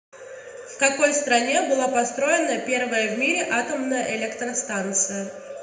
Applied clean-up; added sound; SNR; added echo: none; none; none; reverberation time 0.7 s.